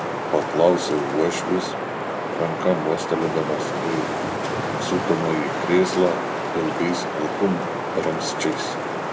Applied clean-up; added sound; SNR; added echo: none; Wind; 2 dB; reverberation time 0.3 s.